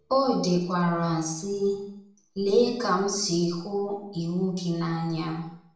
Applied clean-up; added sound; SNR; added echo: none; none; none; reverberation time 0.7 s.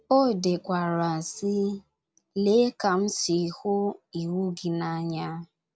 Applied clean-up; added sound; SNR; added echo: none; none; none; none.